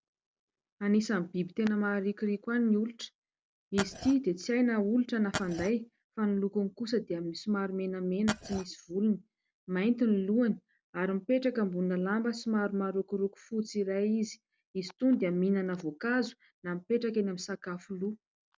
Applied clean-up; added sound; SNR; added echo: none; Glass; 7 dB; none.